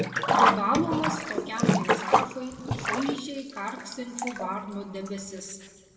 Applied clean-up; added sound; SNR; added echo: none; Sink (filling or washing); -5 dB; reverberation time 1.5 s.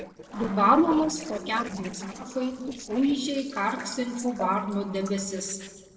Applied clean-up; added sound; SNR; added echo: neural separator model SepFormer DNS4.